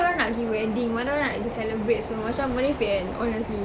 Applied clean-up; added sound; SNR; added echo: none; Engine / Car; 16 dB; none.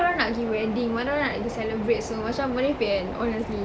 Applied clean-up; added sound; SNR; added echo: none; none; none; none.